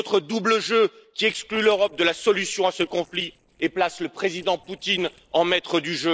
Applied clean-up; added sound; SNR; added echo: neural separator model SepFormer DNS4.